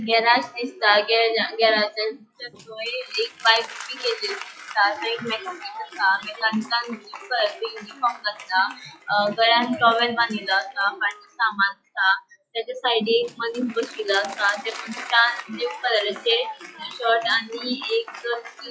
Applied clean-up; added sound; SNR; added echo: classical method log-MMSE.